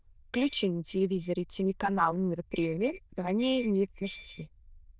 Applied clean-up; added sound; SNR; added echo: neural diffusion model UNIVERSE++.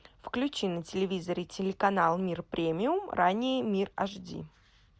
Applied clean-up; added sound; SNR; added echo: none; none; none; none.